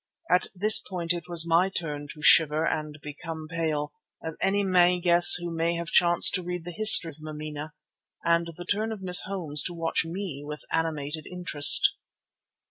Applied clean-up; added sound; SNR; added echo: none; none; none; none.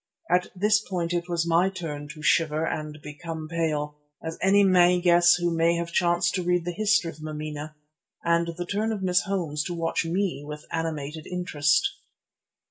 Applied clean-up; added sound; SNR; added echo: none; none; none; reverberation time 0.2 s.